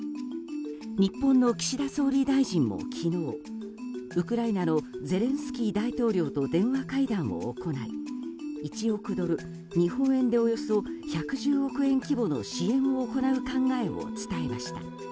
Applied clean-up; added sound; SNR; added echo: none; none; none; none.